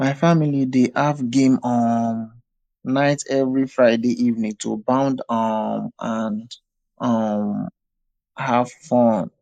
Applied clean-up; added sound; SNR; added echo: neural mask model Resemble Enhance denoiser.